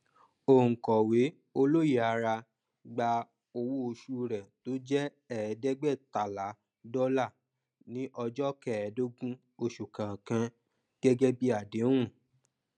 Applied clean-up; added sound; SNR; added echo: none; none; none; none.